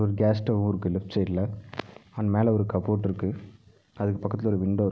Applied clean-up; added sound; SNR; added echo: none; none; none; none.